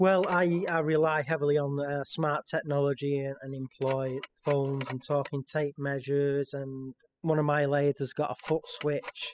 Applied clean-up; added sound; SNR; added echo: classical method spectral subtraction.